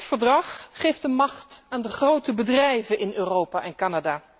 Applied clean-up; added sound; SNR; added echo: none; none; none; none.